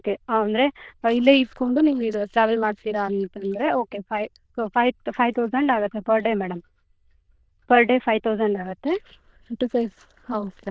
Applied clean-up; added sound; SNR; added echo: neural diffusion model UNIVERSE++.